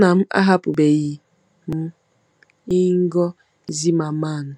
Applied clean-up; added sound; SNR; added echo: none; none; none; none.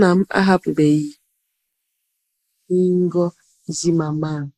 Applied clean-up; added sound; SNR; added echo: neural mask model Resemble Enhance denoiser.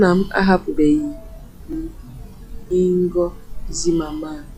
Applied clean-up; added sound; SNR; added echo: classical method log-MMSE.